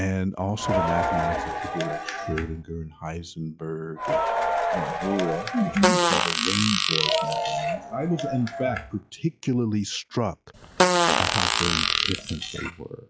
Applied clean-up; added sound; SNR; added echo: classical method log-MMSE.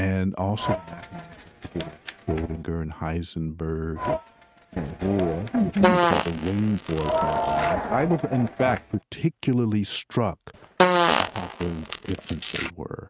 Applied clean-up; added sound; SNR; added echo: neural mask model RNNoise.